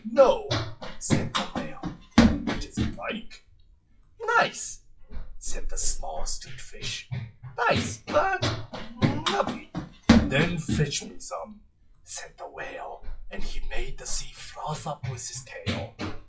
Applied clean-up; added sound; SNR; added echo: classical method WPE with log-MMSE.